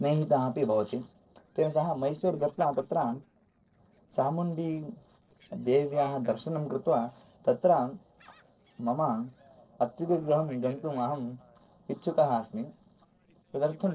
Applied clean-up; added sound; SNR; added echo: neural separator model SepFormer DNS4.